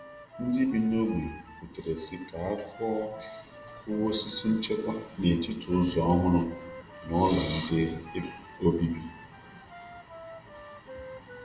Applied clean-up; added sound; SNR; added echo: none; Wind instrument, woodwind instrument; 18 dB; reverberation time 0.7 s.